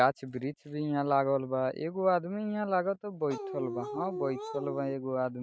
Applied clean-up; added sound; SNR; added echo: neural mask model RNNoise.